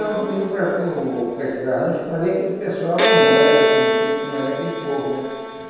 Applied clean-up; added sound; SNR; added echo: none; Bowed string instrument; 0 dB; reverberation time 1.2 s.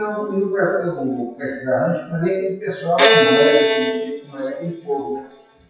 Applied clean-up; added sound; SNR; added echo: classical method WPE with log-MMSE.